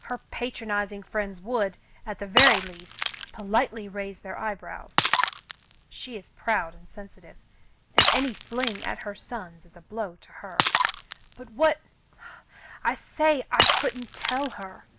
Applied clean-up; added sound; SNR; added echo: none; Shatter; -1 dB; none.